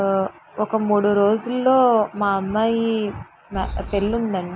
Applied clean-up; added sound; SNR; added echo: none; Wild animals; 2 dB; none.